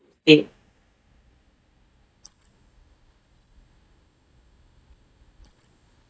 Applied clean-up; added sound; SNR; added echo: neural mask model DeepFilterNet 3.